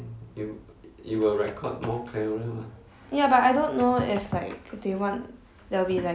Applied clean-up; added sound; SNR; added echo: none; Run; 18 dB; none.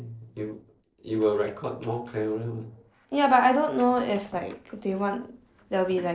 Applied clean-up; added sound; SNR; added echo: neural separator model SepFormer DNS4.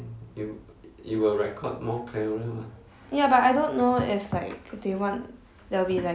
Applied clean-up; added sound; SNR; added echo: none; none; none; none.